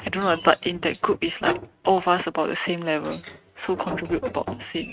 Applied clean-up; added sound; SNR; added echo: neural mask model RNNoise.